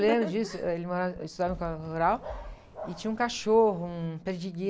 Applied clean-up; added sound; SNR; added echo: none; Dog + Fireworks; 15 dB; none.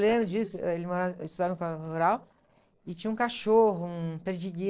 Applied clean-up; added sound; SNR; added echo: neural separator model SepFormer DNS4.